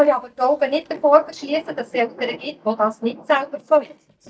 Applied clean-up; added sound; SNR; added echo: neural mask model DeepFilterNet 3.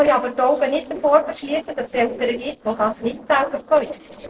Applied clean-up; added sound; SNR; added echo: neural separator model SepFormer DNS4.